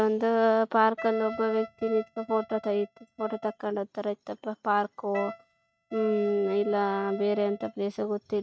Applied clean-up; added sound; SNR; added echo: neural mask model RNNoise.